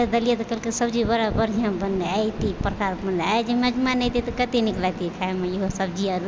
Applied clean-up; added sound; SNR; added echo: none; none; none; none.